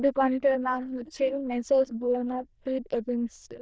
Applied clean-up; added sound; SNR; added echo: neural diffusion model UNIVERSE++.